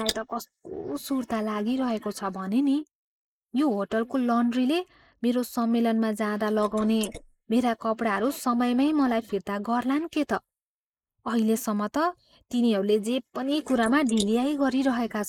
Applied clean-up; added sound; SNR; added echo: neural mask model Resemble Enhance denoiser.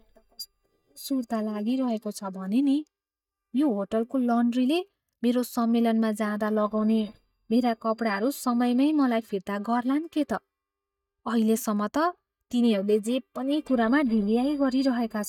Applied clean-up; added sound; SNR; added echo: neural mask model DeepFilterNet 3.